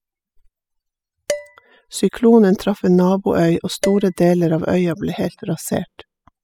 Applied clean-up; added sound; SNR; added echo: classical method spectral subtraction.